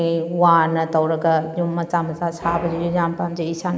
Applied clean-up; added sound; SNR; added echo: none; none; none; none.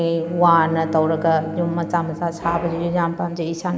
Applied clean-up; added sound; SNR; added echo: none; Bowed string instrument; 13 dB; none.